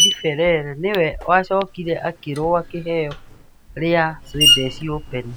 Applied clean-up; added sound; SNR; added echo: none; Screech; 2 dB; none.